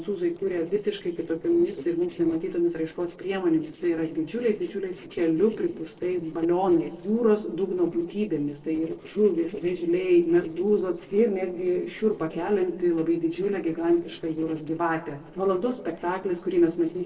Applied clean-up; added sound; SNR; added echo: neural separator model SepFormer DNS4.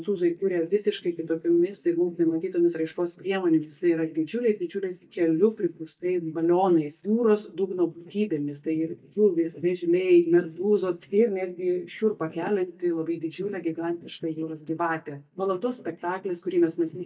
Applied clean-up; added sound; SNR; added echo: neural mask model DeepFilterNet 3.